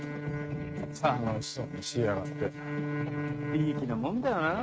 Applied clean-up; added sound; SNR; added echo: neural mask model RNNoise.